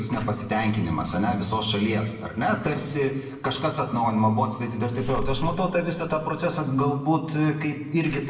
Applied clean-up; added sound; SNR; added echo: none; Slam / Alarm; 15 dB; reverberation time 1.0 s.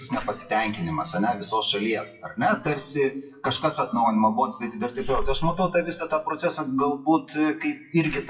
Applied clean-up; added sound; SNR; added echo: classical method WPE with log-MMSE.